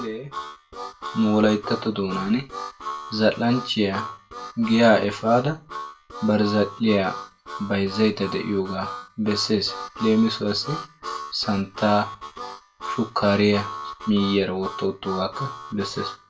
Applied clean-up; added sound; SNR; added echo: none; Harmonica; 12 dB; reverberation time 0.2 s.